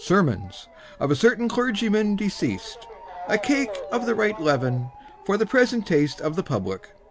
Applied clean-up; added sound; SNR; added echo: none; Motor vehicle (road) / Siren; 16 dB; none.